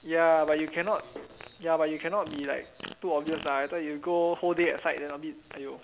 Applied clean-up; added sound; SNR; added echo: none; Fart; 20 dB; none.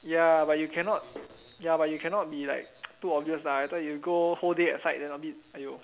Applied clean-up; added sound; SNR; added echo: none; none; none; none.